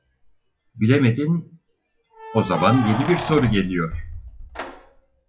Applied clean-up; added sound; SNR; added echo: classical method log-MMSE.